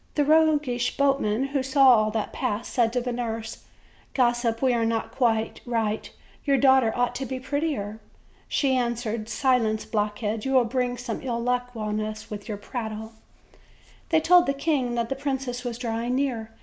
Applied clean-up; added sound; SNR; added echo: none; none; none; none.